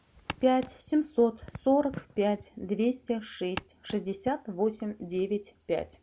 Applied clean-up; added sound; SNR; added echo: none; Walk, footsteps; 11 dB; none.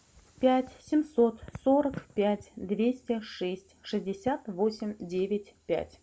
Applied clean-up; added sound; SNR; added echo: none; none; none; none.